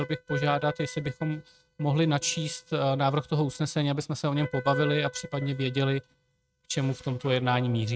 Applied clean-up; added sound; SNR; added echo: neural mask model RNNoise.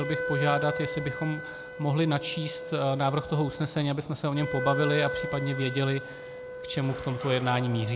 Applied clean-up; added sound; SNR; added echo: none; Wind instrument, woodwind instrument; 7 dB; none.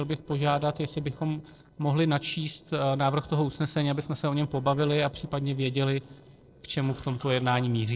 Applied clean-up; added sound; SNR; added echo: neural separator model SepFormer DNS4.